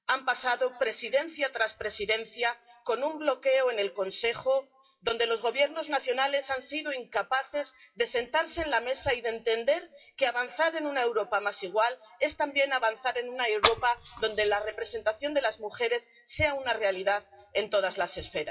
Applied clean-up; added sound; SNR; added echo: classical method WPE with log-MMSE.